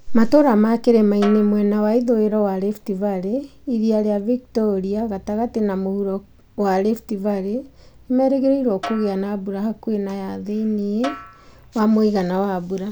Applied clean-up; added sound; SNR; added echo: none; Snare drum; 18 dB; none.